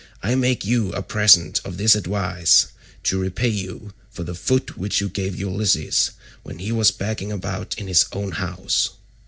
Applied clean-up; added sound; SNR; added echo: none; none; none; none.